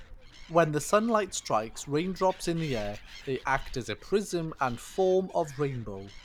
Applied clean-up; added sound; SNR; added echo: none; Animal; 16 dB; none.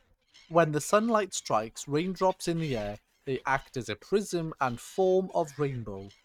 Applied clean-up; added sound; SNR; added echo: neural mask model RNNoise.